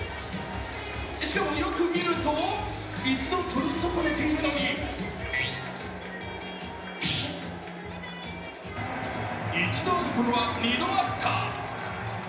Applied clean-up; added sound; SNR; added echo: none; none; none; reverberation time 0.9 s.